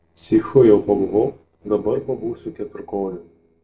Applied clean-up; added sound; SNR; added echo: neural separator model SepFormer DNS4.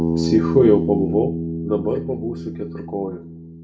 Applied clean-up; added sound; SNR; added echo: none; Bass guitar; 3 dB; reverberation time 0.4 s.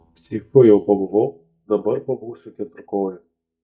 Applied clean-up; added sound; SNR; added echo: neural mask model DeepFilterNet 3.